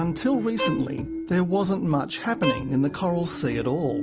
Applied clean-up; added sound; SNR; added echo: none; Bowed string instrument; 10 dB; none.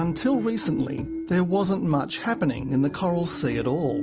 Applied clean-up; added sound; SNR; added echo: none; none; none; none.